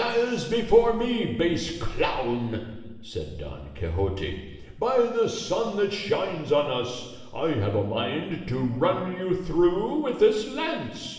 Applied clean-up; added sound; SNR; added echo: none; none; none; reverberation time 1.1 s.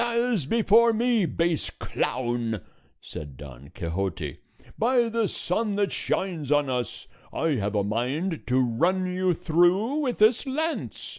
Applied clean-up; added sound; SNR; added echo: none; none; none; none.